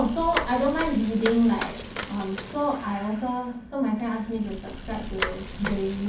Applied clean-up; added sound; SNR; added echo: none; Bicycle; 8 dB; reverberation time 0.6 s.